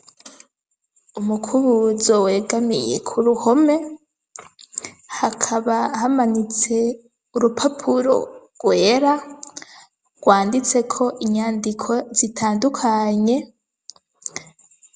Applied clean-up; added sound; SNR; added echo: none; none; none; none.